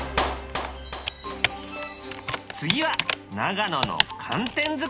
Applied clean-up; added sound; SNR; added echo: none; Clapping + Computer keyboard; 1 dB; none.